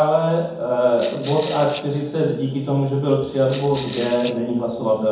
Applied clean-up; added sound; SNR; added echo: none; Rattle / Rattle (instrument); 17 dB; reverberation time 1.2 s.